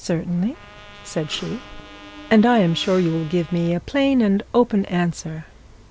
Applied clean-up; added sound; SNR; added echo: none; Trumpet + Mechanisms; 20 dB; none.